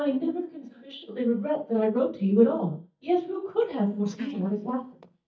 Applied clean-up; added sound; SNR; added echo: neural mask model DeepFilterNet 3.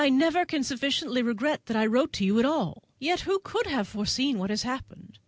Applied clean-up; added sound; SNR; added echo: none; none; none; none.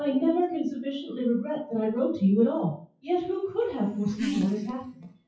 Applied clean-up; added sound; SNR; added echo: classical method WPE with log-MMSE.